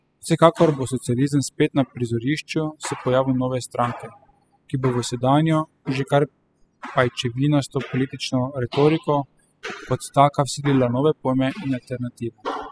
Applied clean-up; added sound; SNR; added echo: classical method spectral subtraction.